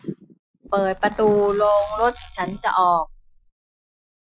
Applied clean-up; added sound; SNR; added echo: classical method Wiener filter.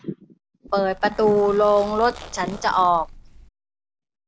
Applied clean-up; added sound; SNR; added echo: none; Zipper (clothing); 18 dB; none.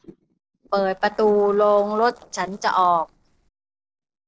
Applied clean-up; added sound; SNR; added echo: neural separator model SepFormer DNS4.